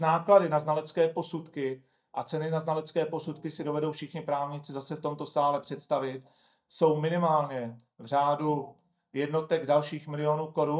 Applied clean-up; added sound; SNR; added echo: neural mask model DeepFilterNet 3.